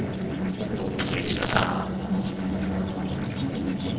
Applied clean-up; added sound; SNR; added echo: neural separator model SepFormer DNS4.